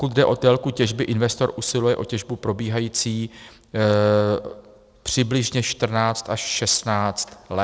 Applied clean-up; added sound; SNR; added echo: none; none; none; none.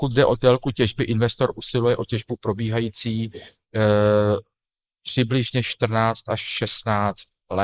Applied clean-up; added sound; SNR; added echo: neural mask model Resemble Enhance denoiser.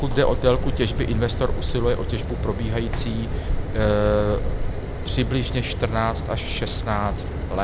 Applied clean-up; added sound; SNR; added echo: none; Fire; 1 dB; none.